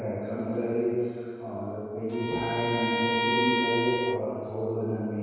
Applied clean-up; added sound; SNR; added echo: none; Bowed string instrument; 1 dB; reverberation time 2.2 s.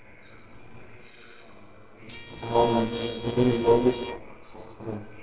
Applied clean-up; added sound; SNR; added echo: neural separator model SepFormer WHAMR!.